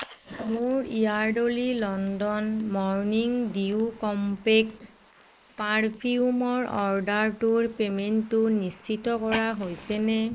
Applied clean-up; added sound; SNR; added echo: neural mask model Resemble Enhance denoiser.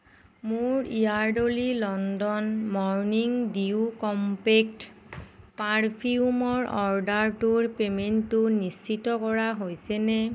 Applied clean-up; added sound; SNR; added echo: none; none; none; none.